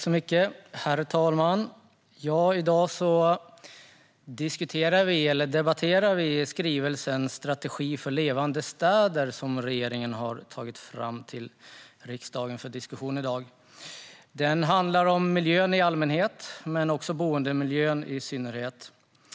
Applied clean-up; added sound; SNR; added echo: none; none; none; none.